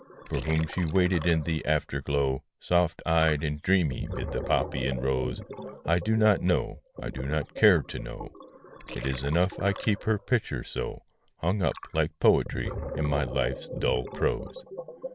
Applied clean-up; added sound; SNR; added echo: none; Gurgling; 12 dB; none.